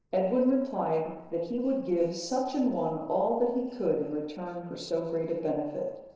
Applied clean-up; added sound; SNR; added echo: neural separator model SepFormer DNS4.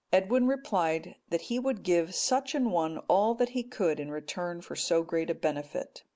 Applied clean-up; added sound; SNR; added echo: none; none; none; none.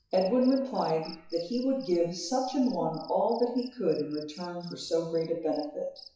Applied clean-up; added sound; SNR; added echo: classical method WPE with log-MMSE.